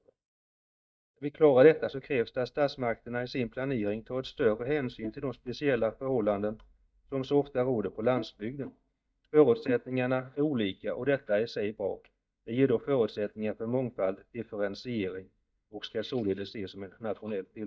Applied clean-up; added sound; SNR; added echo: neural mask model DeepFilterNet 3.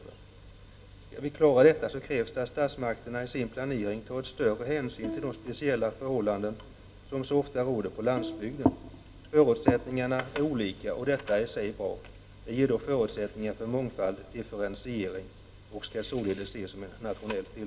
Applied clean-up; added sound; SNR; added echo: none; Bowed string instrument; 12 dB; reverberation time 0.3 s.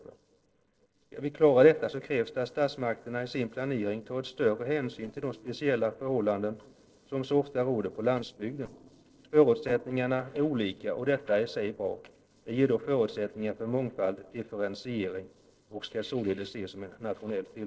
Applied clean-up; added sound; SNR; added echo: neural separator model SepFormer DNS4.